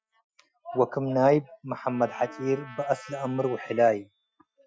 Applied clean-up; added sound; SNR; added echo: classical method Wiener filter.